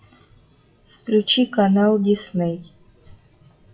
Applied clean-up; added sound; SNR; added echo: classical method WPE with log-MMSE.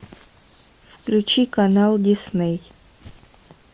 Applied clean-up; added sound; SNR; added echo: none; none; none; none.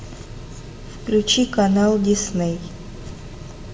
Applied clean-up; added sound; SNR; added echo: none; Mechanical fan; 13 dB; reverberation time 1.2 s.